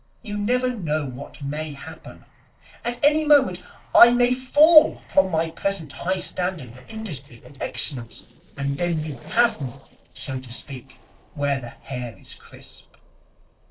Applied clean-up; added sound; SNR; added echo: neural separator model SepFormer DNS4.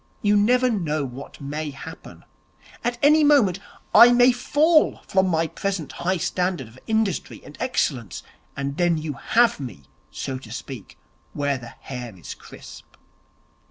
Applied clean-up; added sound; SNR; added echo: none; none; none; none.